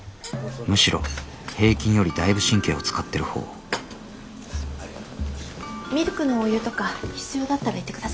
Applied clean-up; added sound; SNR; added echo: none; Train; 18 dB; none.